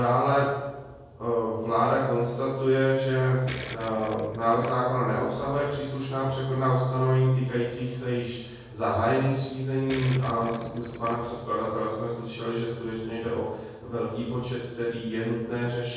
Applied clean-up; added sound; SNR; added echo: none; Gurgling; 14 dB; reverberation time 1.3 s.